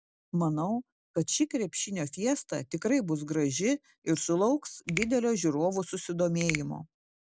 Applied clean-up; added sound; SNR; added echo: none; Finger snapping; 11 dB; none.